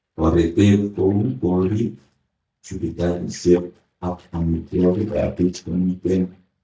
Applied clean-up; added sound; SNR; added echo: neural mask model DeepFilterNet 3.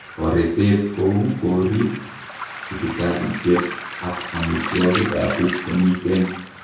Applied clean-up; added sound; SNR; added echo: none; Waves, surf; 10 dB; reverberation time 0.6 s.